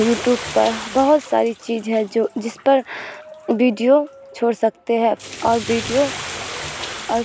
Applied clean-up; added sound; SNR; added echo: none; Bathtub (filling or washing); 13 dB; none.